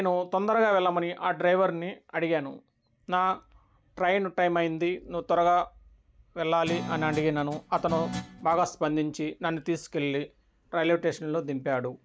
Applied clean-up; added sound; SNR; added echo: none; Guitar; 10 dB; none.